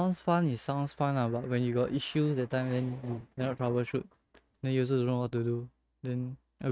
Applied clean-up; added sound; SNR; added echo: neural mask model RNNoise.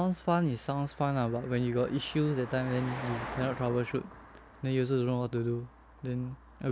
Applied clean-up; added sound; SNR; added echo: none; Car passing by; 14 dB; none.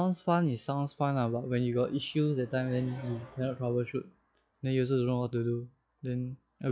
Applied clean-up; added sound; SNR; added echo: classical method log-MMSE.